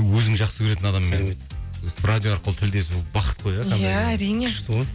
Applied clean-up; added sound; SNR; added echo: none; none; none; none.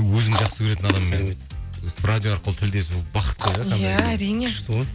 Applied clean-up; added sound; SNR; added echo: none; Chewing, mastication; 8 dB; none.